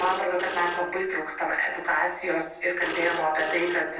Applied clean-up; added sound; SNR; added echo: none; Telephone; 5 dB; reverberation time 0.2 s.